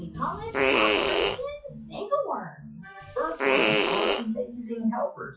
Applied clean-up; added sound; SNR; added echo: classical method WPE with log-MMSE.